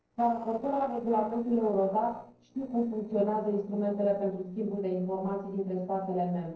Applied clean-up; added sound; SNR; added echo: neural separator model SepFormer DNS4.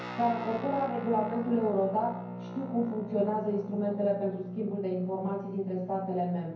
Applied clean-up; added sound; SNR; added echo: none; Guitar; 9 dB; reverberation time 0.9 s.